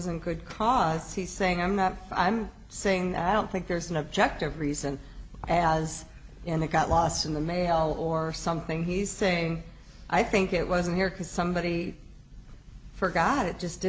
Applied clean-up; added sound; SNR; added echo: none; none; none; none.